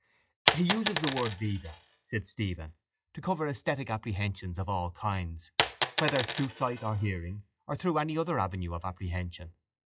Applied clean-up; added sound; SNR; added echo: classical method log-MMSE.